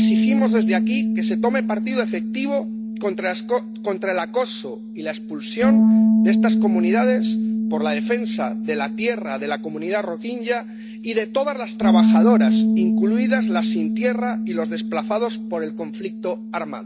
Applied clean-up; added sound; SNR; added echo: none; Bass guitar; -5 dB; none.